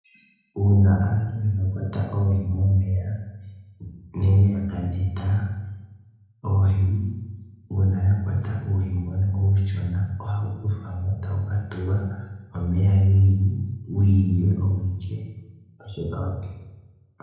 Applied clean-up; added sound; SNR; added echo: none; none; none; reverberation time 0.9 s.